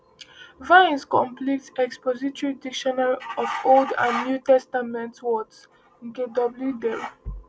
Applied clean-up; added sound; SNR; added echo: none; none; none; none.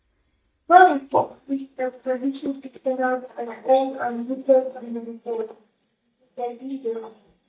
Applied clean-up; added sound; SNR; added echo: neural mask model DeepFilterNet 3.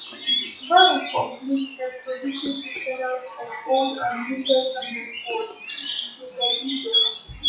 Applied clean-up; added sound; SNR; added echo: classical method WPE with log-MMSE.